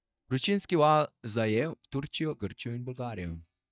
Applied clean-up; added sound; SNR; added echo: neural mask model DeepFilterNet 3.